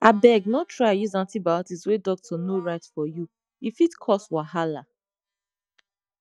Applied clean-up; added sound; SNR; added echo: neural mask model DeepFilterNet 3.